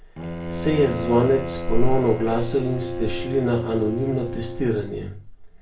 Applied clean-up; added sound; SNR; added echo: none; Bowed string instrument; 9 dB; reverberation time 0.3 s.